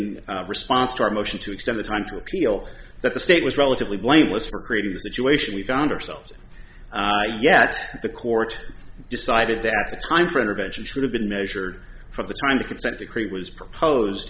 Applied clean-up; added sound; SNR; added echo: none; none; none; none.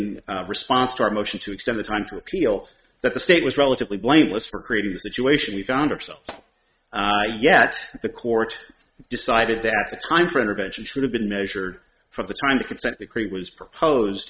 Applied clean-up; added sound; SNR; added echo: neural mask model RNNoise.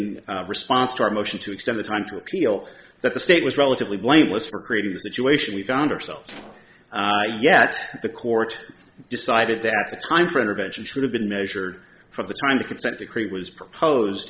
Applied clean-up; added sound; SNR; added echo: neural separator model SepFormer DNS4.